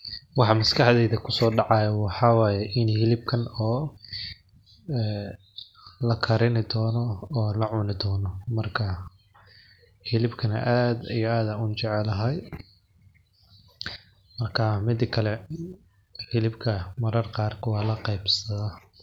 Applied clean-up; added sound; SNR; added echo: none; none; none; none.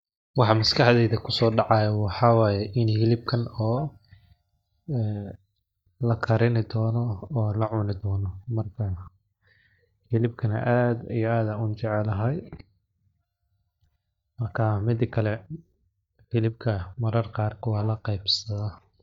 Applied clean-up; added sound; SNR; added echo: neural mask model DeepFilterNet 3.